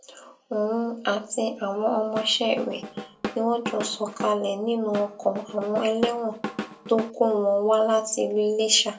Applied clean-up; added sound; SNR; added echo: none; Drum / Drum kit; 10 dB; reverberation time 0.2 s.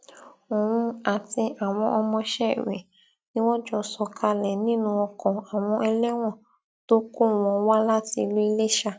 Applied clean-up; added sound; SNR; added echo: none; none; none; none.